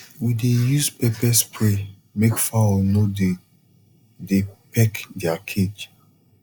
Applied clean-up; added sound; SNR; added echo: neural mask model Resemble Enhance denoiser.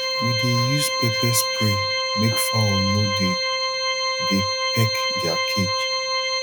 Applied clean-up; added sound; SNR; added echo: none; Organ; -2 dB; none.